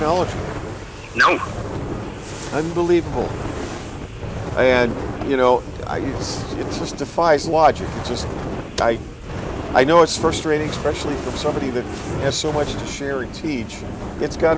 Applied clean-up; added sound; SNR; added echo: none; Fire; 7 dB; none.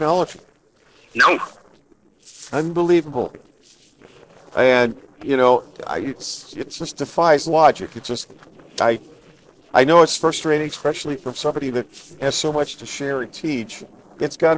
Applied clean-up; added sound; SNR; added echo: neural separator model SepFormer DNS4.